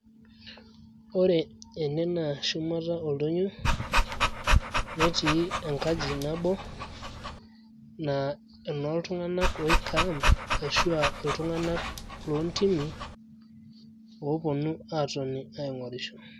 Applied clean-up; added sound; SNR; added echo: none; Dog; -2 dB; none.